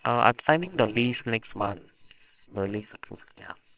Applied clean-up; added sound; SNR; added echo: neural separator model SepFormer WHAMR!.